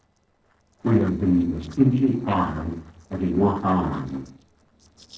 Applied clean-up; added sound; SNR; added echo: neural separator model SepFormer DNS4.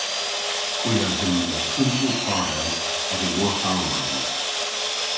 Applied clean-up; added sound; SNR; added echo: none; Sawing; -2 dB; reverberation time 0.7 s.